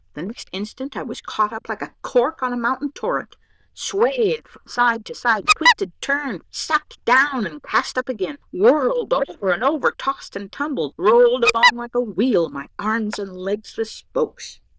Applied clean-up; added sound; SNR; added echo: neural diffusion model UNIVERSE++.